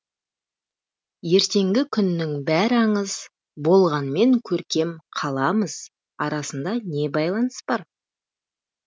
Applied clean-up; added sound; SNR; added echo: none; none; none; none.